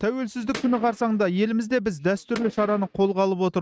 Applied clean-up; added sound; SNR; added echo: neural mask model RNNoise.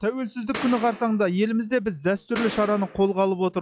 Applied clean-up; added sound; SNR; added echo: classical method log-MMSE.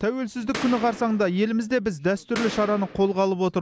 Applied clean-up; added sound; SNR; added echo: none; Boom; 12 dB; none.